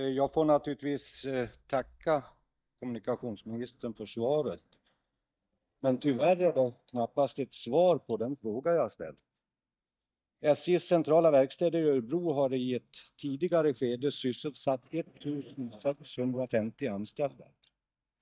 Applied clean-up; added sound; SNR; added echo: neural mask model DeepFilterNet 3.